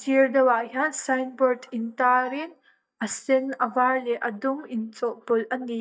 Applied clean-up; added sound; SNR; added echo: neural mask model DeepFilterNet 3.